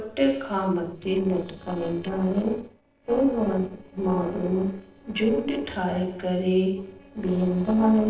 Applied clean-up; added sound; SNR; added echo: neural separator model SepFormer DNS4.